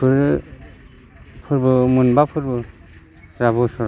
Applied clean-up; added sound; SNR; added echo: none; none; none; none.